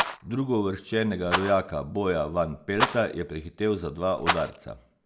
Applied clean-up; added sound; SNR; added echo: none; Rattle; 5 dB; none.